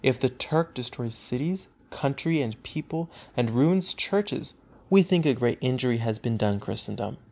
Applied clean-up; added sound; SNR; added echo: none; none; none; none.